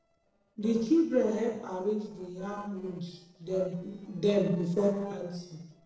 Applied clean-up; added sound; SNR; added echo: neural separator model SepFormer DNS4.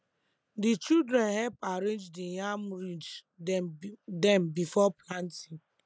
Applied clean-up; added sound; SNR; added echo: none; none; none; none.